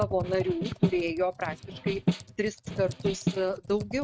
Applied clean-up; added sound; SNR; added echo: neural mask model RNNoise.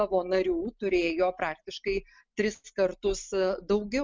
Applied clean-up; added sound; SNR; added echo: none; none; none; none.